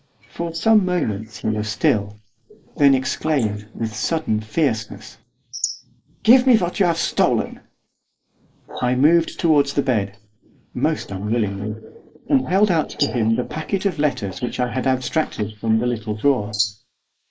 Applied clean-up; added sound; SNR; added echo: neural mask model Resemble Enhance denoiser.